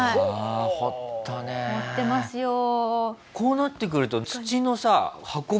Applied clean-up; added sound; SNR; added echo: none; none; none; none.